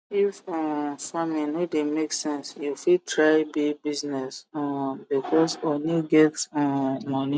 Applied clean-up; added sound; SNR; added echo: none; none; none; none.